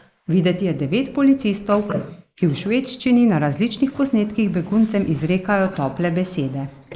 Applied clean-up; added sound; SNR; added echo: neural mask model Resemble Enhance denoiser.